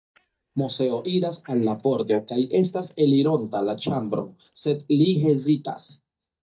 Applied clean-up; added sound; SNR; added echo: neural mask model DeepFilterNet 3.